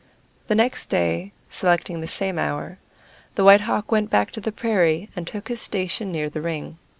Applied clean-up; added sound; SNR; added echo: none; none; none; none.